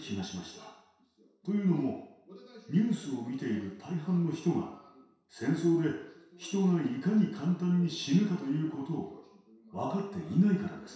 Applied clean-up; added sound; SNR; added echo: none; none; none; reverberation time 0.7 s.